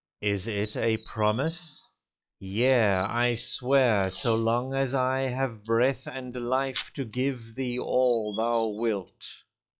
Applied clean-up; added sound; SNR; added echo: classical method log-MMSE.